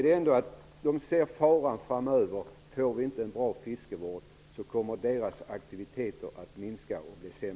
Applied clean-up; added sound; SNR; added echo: none; none; none; none.